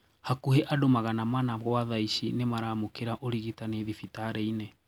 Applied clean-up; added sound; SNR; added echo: none; none; none; none.